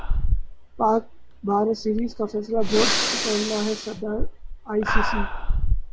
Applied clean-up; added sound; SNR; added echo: none; Breathing; -3 dB; none.